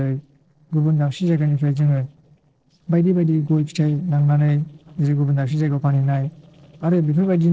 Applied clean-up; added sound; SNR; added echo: neural separator model SepFormer DNS4.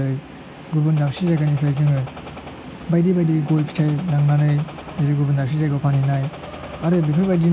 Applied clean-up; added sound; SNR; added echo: none; Gunshot, gunfire; 20 dB; none.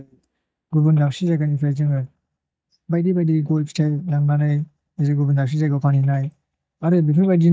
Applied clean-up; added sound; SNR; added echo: neural mask model DeepFilterNet 3.